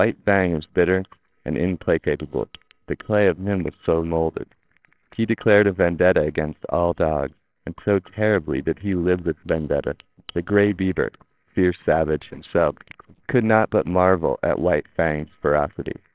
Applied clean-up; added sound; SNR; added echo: neural separator model SepFormer WHAMR!.